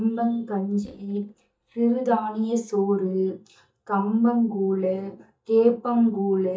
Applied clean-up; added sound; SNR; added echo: neural mask model DeepFilterNet 3.